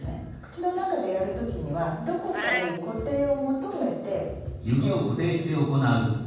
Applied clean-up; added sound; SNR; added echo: none; Meow; 14 dB; reverberation time 1.2 s.